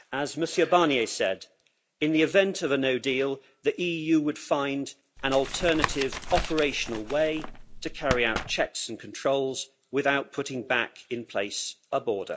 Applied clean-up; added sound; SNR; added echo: none; Tap; 6 dB; none.